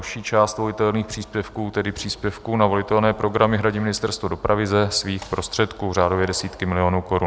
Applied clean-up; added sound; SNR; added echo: none; none; none; none.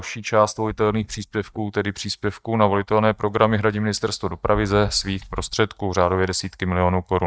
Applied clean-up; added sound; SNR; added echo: neural mask model DeepFilterNet 3.